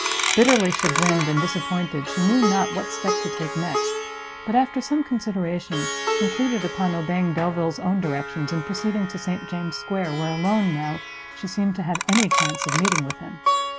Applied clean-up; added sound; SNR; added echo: none; Clock + Plucked string instrument; 3 dB; none.